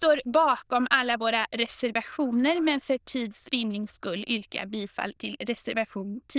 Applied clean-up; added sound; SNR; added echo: neural diffusion model UNIVERSE++.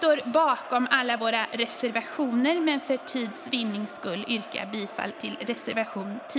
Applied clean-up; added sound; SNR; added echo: none; Crowd; 15 dB; none.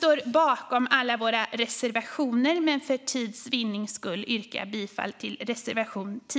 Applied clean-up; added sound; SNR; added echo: none; none; none; none.